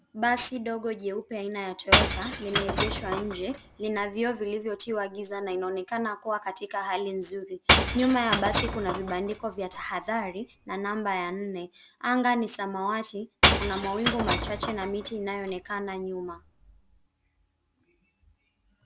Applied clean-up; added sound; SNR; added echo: none; Shatter / Crushing; -2 dB; none.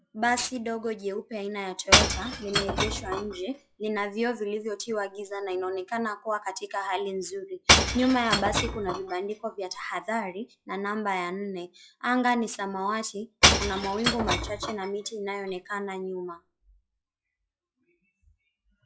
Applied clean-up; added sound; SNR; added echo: classical method log-MMSE.